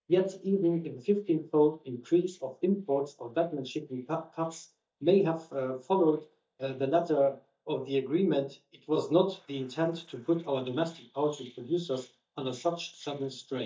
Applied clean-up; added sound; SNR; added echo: neural mask model DeepFilterNet 3.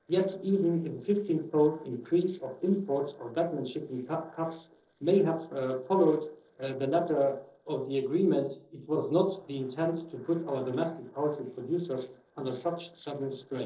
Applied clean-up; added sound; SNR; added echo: neural separator model SepFormer DNS4.